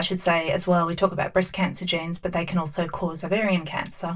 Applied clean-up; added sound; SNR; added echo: none; none; none; reverberation time 0.1 s.